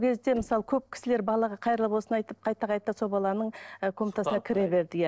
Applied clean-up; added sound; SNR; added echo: neural separator model SepFormer DNS4.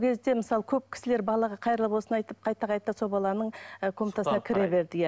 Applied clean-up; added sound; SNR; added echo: none; none; none; none.